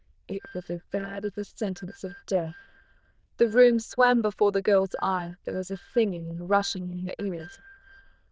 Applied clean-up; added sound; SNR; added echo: neural diffusion model UNIVERSE++.